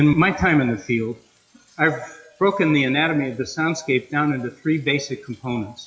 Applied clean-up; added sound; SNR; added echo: classical method WPE with log-MMSE.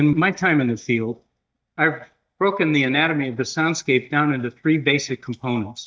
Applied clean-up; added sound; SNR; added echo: neural mask model DeepFilterNet 3.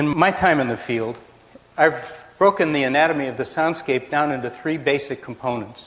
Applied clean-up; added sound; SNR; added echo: none; none; none; none.